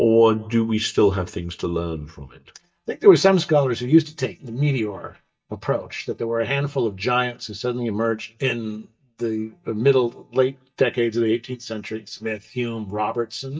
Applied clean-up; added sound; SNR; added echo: neural mask model DeepFilterNet 3.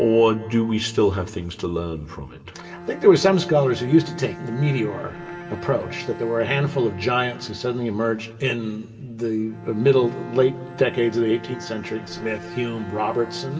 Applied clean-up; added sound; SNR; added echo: none; Bowed string instrument; 15 dB; reverberation time 2.9 s.